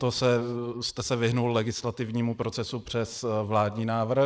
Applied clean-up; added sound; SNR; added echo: neural mask model Resemble Enhance denoiser.